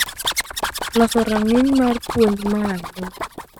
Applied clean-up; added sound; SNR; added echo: neural mask model RNNoise.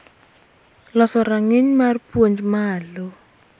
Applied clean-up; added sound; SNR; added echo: none; none; none; none.